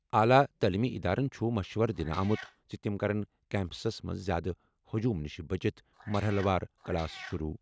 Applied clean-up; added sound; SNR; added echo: none; Meow; 17 dB; none.